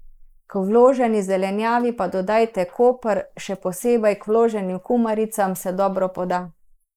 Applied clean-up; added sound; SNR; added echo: neural mask model Resemble Enhance denoiser.